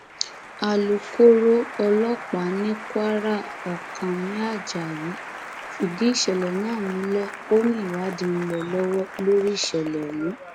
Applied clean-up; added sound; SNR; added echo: none; Applause; 13 dB; none.